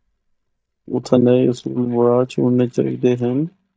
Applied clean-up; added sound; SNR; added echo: neural mask model DeepFilterNet 3.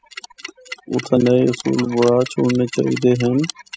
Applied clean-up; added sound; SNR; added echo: classical method spectral subtraction.